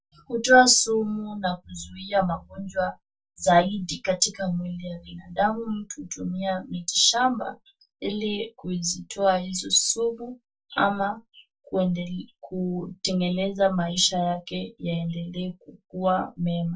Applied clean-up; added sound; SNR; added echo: none; none; none; reverberation time 0.1 s.